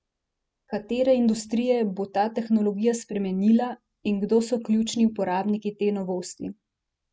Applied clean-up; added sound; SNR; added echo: none; none; none; none.